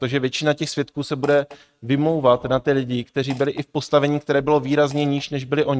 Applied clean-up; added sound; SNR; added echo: neural mask model RNNoise.